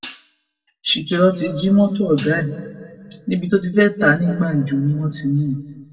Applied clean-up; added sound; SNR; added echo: none; Hi-hat; 17 dB; reverberation time 1.7 s.